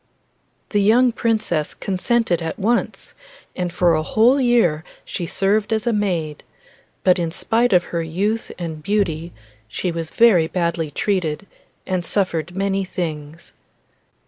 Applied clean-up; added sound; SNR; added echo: none; Bowed string instrument; 17 dB; none.